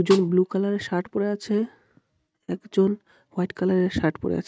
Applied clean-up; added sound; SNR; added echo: neural mask model RNNoise.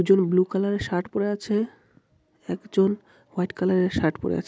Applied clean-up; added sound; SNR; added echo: none; none; none; none.